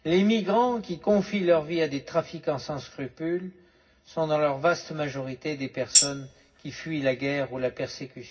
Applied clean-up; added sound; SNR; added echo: none; Tambourine; -2 dB; reverberation time 0.4 s.